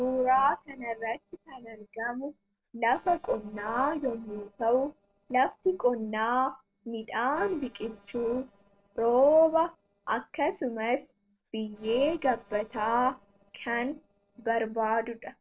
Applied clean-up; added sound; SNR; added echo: neural separator model SepFormer DNS4.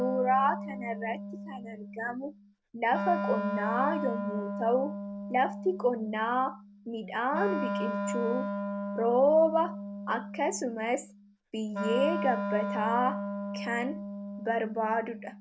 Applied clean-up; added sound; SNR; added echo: none; Wind instrument, woodwind instrument; 5 dB; none.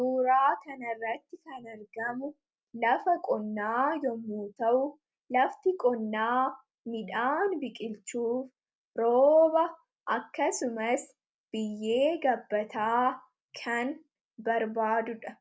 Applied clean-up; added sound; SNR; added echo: none; none; none; none.